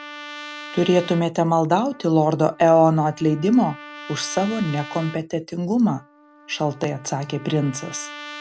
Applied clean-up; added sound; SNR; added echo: none; Trumpet; 18 dB; none.